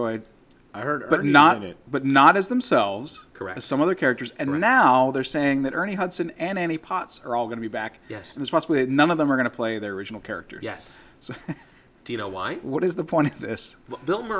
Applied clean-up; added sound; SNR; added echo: none; none; none; none.